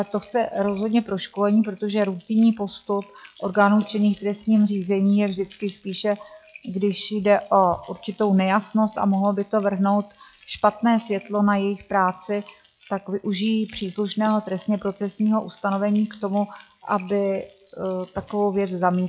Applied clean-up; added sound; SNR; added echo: classical method log-MMSE.